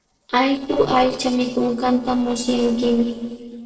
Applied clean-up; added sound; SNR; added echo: neural separator model SepFormer DNS4.